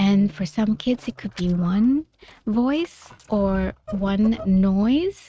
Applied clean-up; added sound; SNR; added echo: neural mask model RNNoise.